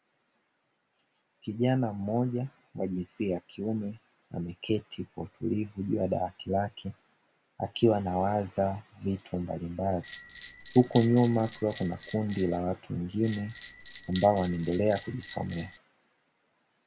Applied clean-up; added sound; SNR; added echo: none; Bell; 16 dB; none.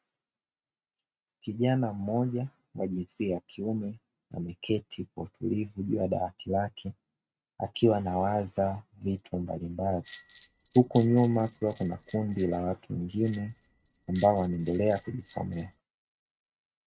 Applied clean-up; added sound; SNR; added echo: neural mask model RNNoise.